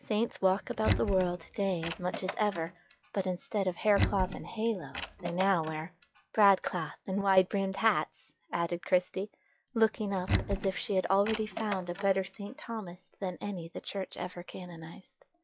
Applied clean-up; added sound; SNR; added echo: classical method log-MMSE.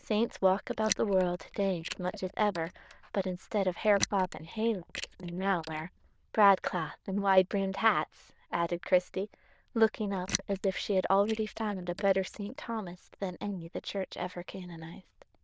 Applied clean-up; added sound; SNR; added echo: neural diffusion model UNIVERSE++.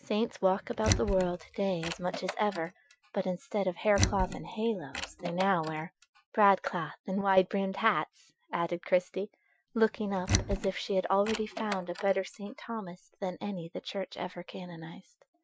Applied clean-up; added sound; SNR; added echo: classical method Wiener filter.